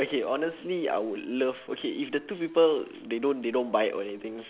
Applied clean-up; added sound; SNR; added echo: none; none; none; none.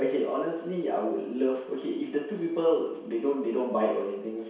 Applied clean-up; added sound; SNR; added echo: none; none; none; reverberation time 0.7 s.